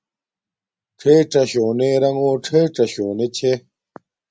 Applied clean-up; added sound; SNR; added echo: none; none; none; none.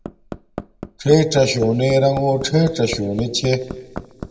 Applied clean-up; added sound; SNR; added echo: none; Hammer; 15 dB; reverberation time 1.1 s.